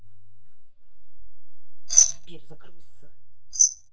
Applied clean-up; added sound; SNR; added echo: neural mask model DeepFilterNet 3.